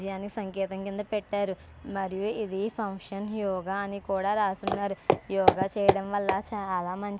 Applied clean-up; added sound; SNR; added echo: none; Walk, footsteps; -2 dB; none.